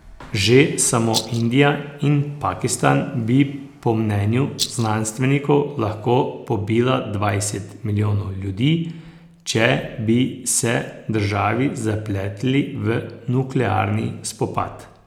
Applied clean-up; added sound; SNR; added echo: none; Rattle; 7 dB; none.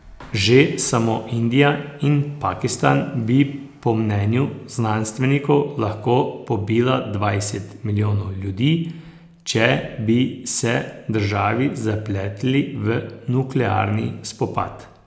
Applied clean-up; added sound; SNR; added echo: none; none; none; none.